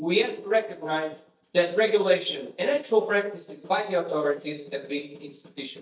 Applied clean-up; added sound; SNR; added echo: neural mask model DeepFilterNet 3.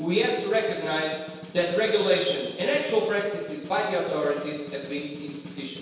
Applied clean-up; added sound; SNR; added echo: none; Snare drum; 17 dB; reverberation time 1.2 s.